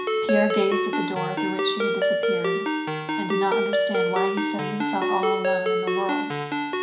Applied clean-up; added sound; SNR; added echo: none; Ringtone; -4 dB; reverberation time 0.5 s.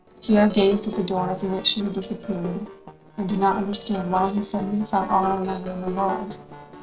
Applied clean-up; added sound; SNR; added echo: neural separator model SepFormer DNS4.